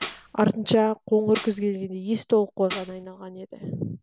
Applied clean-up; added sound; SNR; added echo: none; Tambourine; -2 dB; none.